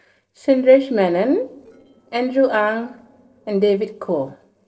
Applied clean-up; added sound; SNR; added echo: neural separator model SepFormer DNS4.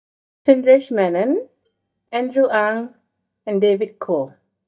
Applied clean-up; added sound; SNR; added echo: neural mask model DeepFilterNet 3.